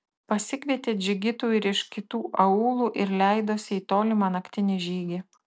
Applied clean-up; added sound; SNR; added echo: none; none; none; none.